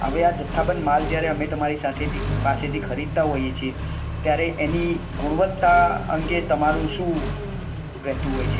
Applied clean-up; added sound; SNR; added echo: none; Accelerating, revving, vroom; 4 dB; reverberation time 0.2 s.